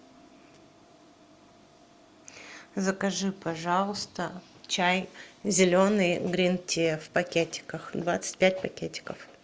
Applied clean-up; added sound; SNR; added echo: none; none; none; none.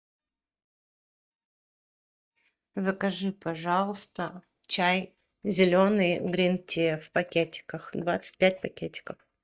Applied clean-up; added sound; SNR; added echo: neural mask model DeepFilterNet 3.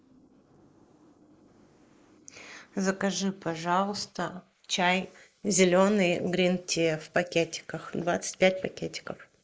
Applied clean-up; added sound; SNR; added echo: neural mask model Resemble Enhance denoiser.